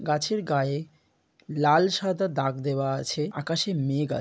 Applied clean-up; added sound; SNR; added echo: none; none; none; none.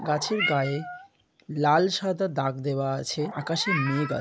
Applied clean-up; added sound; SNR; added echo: none; Meow; 9 dB; none.